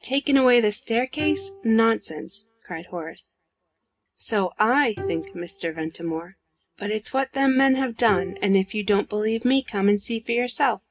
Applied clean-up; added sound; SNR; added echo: none; Bowed string instrument; 15 dB; reverberation time 0.3 s.